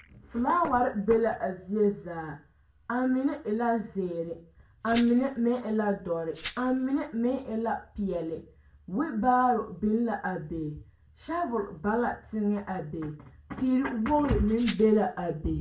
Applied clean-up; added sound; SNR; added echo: none; Glass; 16 dB; reverberation time 0.3 s.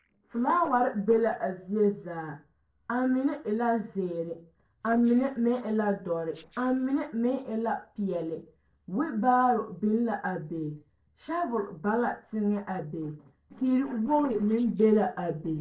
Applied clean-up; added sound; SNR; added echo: neural separator model SepFormer DNS4.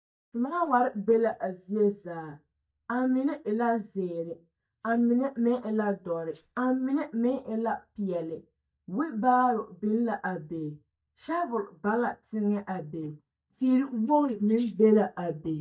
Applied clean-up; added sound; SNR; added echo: neural mask model DeepFilterNet 3.